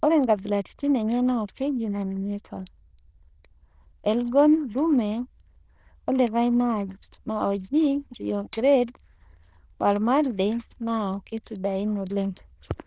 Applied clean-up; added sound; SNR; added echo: neural diffusion model UNIVERSE++.